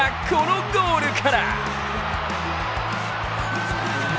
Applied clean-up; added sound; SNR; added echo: none; none; none; none.